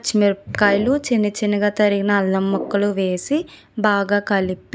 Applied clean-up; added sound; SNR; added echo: none; Brass instrument; 15 dB; none.